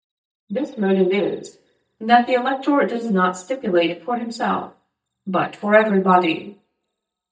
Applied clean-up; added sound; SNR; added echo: neural mask model DeepFilterNet 3.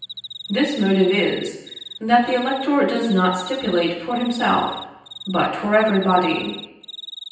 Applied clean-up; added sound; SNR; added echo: none; Cricket; 16 dB; reverberation time 0.9 s.